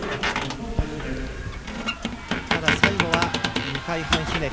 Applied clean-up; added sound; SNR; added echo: none; Squeak; -5 dB; none.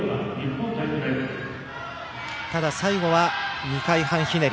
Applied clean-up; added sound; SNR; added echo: none; none; none; none.